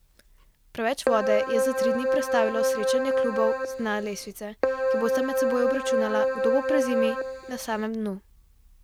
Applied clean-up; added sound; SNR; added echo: none; Keyboard (musical); -4 dB; none.